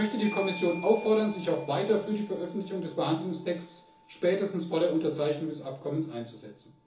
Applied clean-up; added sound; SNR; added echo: none; Bell / Doorbell; 18 dB; reverberation time 0.7 s.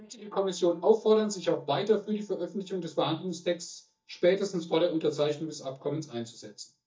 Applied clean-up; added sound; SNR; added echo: neural mask model DeepFilterNet 3.